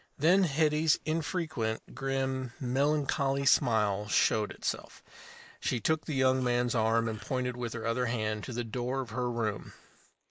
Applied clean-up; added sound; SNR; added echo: neural mask model Resemble Enhance denoiser.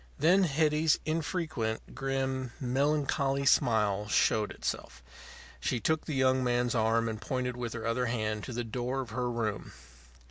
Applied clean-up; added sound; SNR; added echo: none; none; none; none.